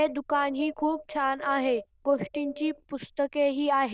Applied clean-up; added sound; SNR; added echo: neural diffusion model UNIVERSE++.